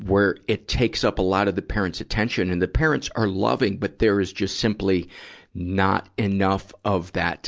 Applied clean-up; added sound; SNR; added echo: none; none; none; none.